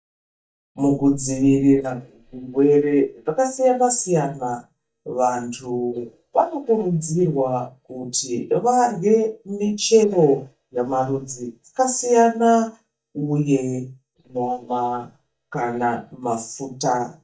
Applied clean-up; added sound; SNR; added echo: neural mask model DeepFilterNet 3.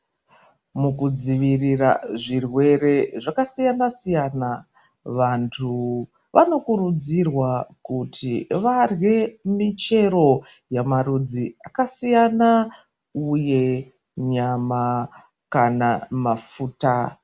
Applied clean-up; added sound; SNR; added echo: none; none; none; none.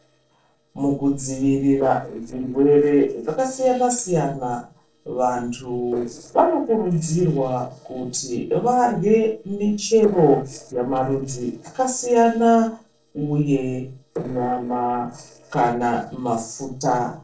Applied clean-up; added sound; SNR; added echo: neural separator model SepFormer DNS4.